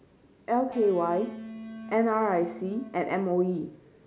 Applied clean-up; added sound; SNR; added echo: none; Electric guitar; 13 dB; none.